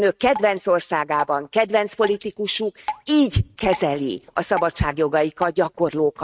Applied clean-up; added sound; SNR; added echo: neural mask model RNNoise.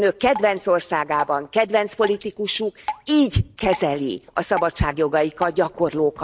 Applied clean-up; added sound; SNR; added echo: none; Drip; 15 dB; none.